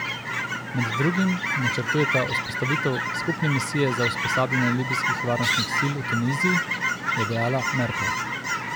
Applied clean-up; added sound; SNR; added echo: none; Chirp, tweet / Fowl; 0 dB; none.